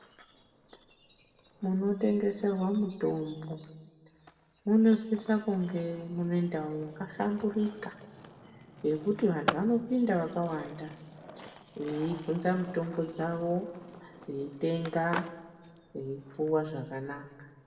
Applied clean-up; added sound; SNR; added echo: none; Skateboard; 14 dB; reverberation time 1.4 s.